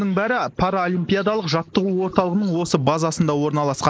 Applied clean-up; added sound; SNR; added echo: neural mask model Resemble Enhance denoiser.